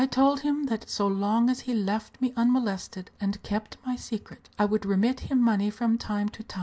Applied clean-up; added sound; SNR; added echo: none; none; none; none.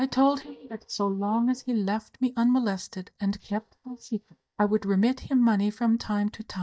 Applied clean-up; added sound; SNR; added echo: neural mask model DeepFilterNet 3.